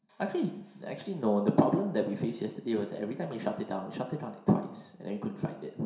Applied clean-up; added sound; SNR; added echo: none; none; none; reverberation time 0.7 s.